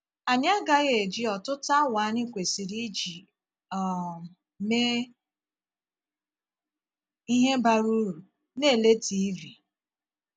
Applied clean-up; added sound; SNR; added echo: none; none; none; none.